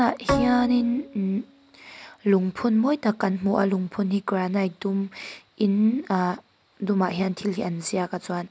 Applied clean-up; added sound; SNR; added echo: none; Bowed string instrument; 8 dB; none.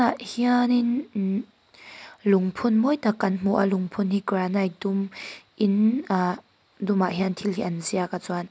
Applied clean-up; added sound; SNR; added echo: none; none; none; none.